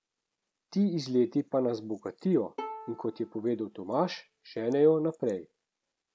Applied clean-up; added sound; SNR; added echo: none; Bowed string instrument; 16 dB; none.